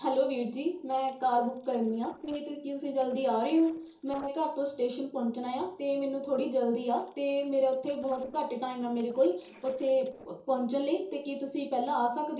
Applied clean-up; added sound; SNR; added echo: neural separator model SepFormer DNS4.